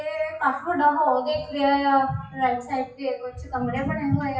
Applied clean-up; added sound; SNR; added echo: classical method WPE with log-MMSE.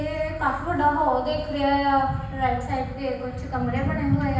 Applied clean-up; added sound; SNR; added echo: none; Bass guitar; 17 dB; reverberation time 0.9 s.